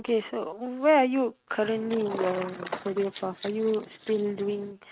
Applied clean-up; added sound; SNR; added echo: neural mask model RNNoise.